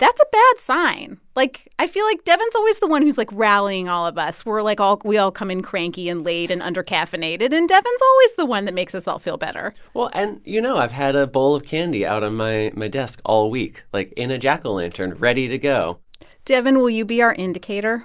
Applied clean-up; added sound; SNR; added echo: none; none; none; none.